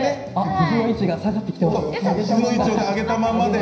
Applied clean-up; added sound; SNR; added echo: none; none; none; reverberation time 0.9 s.